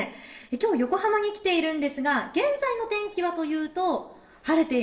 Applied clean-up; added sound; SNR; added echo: neural separator model SepFormer DNS4.